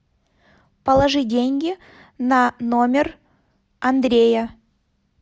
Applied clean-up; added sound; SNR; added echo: none; none; none; none.